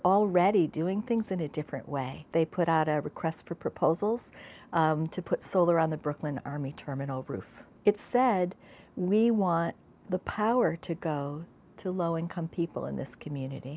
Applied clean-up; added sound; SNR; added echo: none; none; none; none.